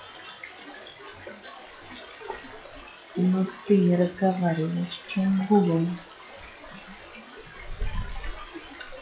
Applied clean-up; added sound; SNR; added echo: classical method log-MMSE.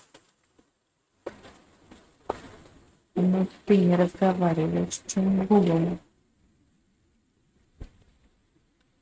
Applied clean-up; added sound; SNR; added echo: neural mask model RNNoise.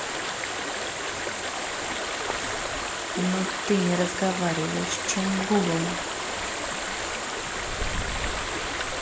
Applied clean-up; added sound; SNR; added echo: none; Stream; 0 dB; none.